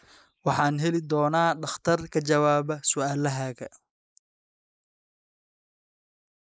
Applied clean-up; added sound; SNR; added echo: neural mask model Resemble Enhance denoiser.